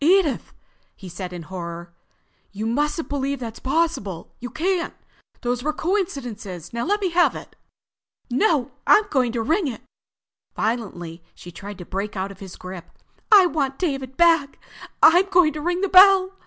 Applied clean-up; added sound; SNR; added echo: none; none; none; none.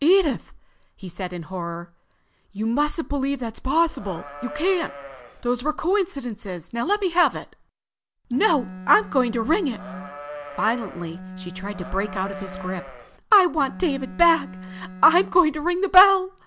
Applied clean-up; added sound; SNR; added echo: none; Bowed string instrument + Livestock, farm animals, working animals; 13 dB; none.